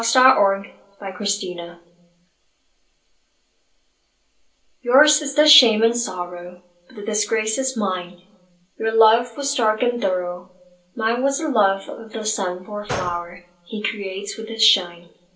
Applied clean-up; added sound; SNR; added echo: none; Gunshot, gunfire; 12 dB; reverberation time 0.3 s.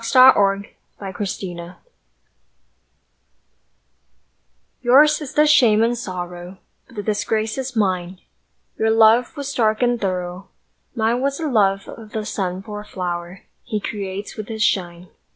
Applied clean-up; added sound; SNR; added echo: none; none; none; none.